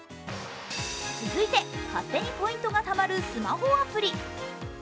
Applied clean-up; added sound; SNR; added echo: none; none; none; none.